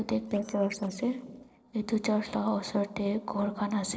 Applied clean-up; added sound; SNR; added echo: neural separator model SepFormer DNS4.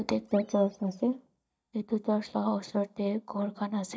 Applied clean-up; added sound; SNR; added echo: neural mask model DeepFilterNet 3.